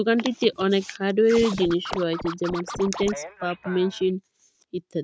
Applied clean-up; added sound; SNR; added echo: neural mask model RNNoise.